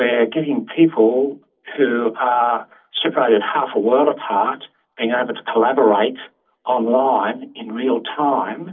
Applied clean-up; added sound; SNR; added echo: none; none; none; reverberation time 0.4 s.